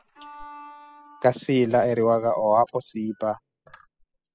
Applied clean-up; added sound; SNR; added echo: classical method spectral subtraction.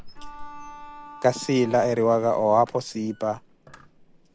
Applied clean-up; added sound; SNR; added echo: none; Squeak + Bowed string instrument; 17 dB; none.